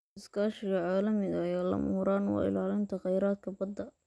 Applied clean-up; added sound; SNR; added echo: none; none; none; none.